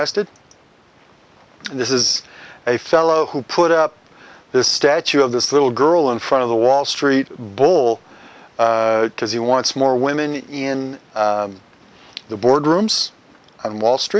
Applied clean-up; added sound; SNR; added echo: none; none; none; none.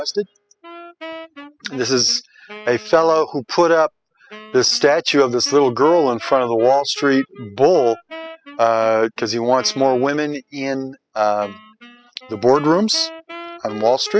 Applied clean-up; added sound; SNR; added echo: classical method spectral subtraction.